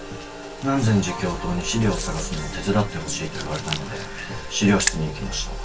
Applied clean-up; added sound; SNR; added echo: none; Hands; 12 dB; reverberation time 0.2 s.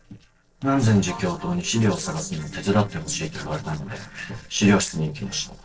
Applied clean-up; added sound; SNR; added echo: neural separator model SepFormer DNS4.